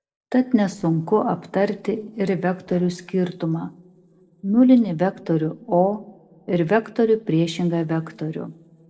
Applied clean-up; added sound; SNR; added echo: neural separator model SepFormer DNS4.